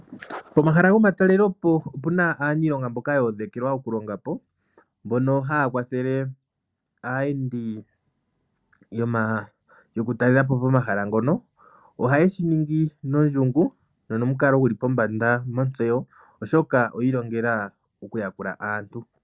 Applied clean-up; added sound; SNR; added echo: none; none; none; none.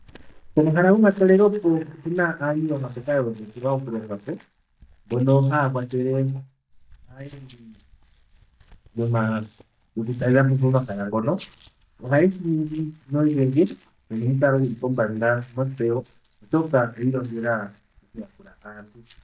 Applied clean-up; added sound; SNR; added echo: neural mask model DeepFilterNet 3.